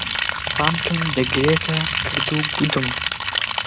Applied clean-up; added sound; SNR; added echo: none; Liquid; 0 dB; none.